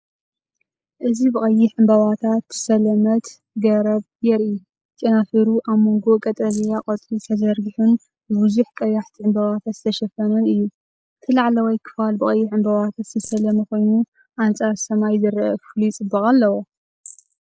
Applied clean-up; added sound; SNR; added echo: neural mask model Resemble Enhance denoiser.